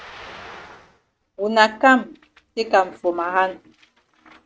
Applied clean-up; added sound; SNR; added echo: neural mask model RNNoise.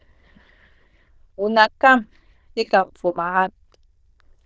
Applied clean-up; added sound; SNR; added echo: neural diffusion model UNIVERSE++.